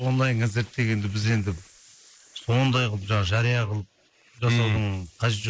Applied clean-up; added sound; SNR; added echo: neural mask model Resemble Enhance denoiser.